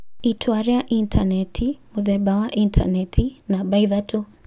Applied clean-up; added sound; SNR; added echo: none; none; none; none.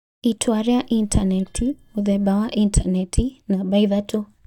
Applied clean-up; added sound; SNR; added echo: neural mask model DeepFilterNet 3.